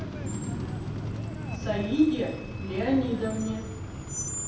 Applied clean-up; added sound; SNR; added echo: none; Screech; 3 dB; reverberation time 0.8 s.